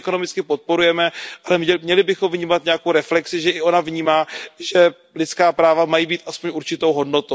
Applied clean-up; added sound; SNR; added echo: none; none; none; none.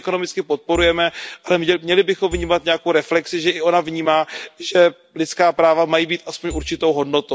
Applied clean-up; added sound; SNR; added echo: none; Marimba, xylophone / Wood; 14 dB; none.